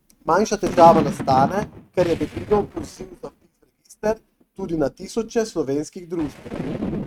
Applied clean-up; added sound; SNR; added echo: neural mask model RNNoise.